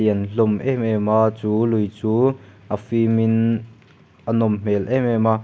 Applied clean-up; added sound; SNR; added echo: none; none; none; none.